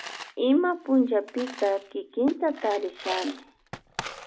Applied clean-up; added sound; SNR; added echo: none; Coin (dropping); 13 dB; none.